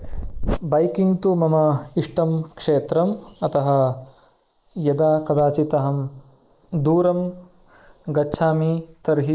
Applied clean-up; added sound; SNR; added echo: neural mask model Resemble Enhance denoiser.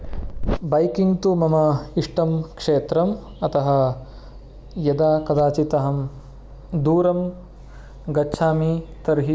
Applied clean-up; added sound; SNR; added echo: none; none; none; none.